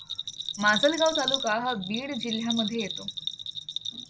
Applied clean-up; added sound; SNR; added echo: none; Bell; 5 dB; none.